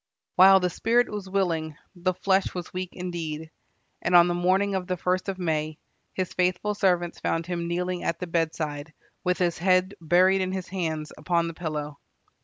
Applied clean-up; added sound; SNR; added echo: none; none; none; none.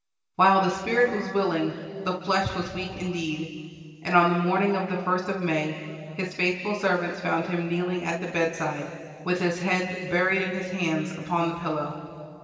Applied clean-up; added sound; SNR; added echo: none; none; none; reverberation time 2.5 s.